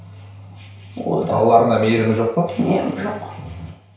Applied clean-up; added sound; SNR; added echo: none; none; none; reverberation time 0.6 s.